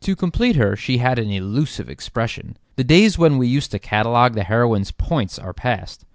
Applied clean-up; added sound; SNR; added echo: none; none; none; none.